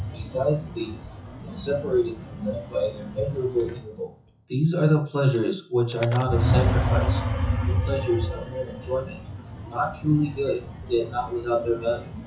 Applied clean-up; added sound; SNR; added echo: classical method WPE with log-MMSE.